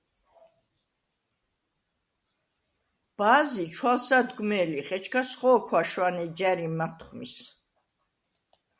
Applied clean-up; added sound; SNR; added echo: none; none; none; none.